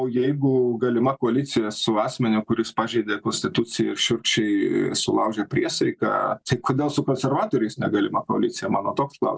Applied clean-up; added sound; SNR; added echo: none; none; none; none.